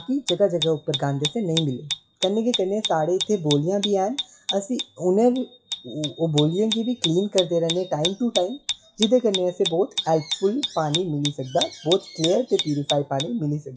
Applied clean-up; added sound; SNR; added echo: classical method WPE with log-MMSE.